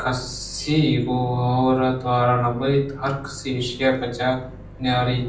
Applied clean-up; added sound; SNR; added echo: none; Microwave oven; 18 dB; reverberation time 0.6 s.